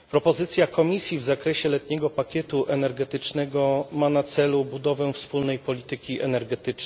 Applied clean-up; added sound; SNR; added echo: none; none; none; none.